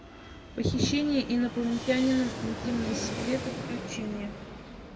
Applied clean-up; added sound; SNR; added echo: none; Fixed-wing aircraft, airplane; 8 dB; reverberation time 1.0 s.